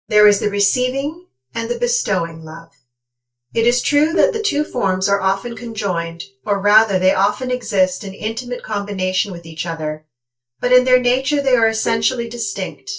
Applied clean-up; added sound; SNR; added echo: neural mask model DeepFilterNet 3.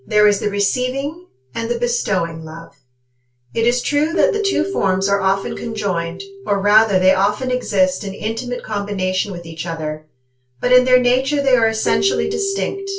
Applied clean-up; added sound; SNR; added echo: none; Keyboard (musical); 11 dB; reverberation time 0.2 s.